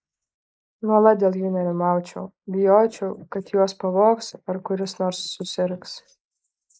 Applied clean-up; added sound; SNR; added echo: neural mask model Resemble Enhance denoiser.